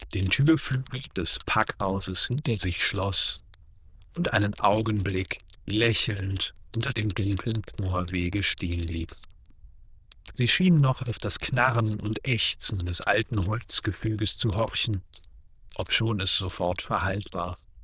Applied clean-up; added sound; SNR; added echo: neural diffusion model UNIVERSE++.